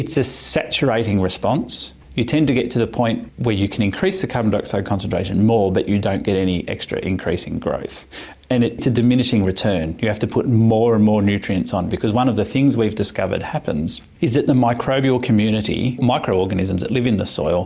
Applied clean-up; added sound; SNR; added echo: none; none; none; none.